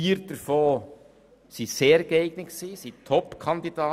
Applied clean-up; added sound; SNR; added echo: none; none; none; none.